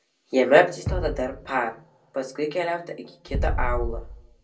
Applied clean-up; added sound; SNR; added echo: none; Thump, thud; 6 dB; reverberation time 0.2 s.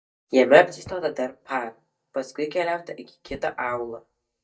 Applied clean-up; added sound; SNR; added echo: neural mask model DeepFilterNet 3.